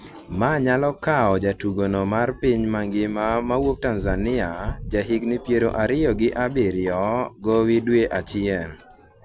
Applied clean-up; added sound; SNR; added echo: none; none; none; none.